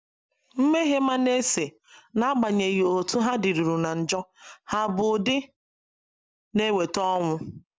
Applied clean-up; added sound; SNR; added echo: none; none; none; none.